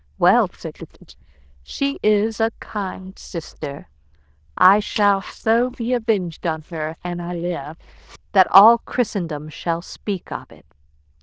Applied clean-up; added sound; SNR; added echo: neural diffusion model UNIVERSE++.